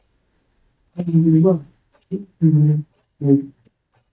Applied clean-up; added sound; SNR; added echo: neural mask model DeepFilterNet 3.